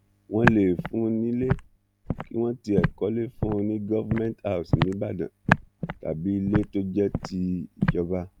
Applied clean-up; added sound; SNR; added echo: none; Walk, footsteps; 3 dB; none.